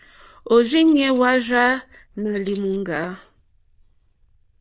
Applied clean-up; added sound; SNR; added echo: neural diffusion model UNIVERSE++.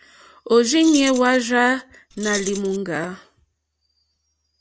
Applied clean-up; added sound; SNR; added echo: none; Keys jangling; 11 dB; none.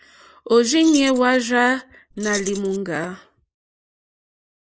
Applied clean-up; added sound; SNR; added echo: neural mask model Resemble Enhance denoiser.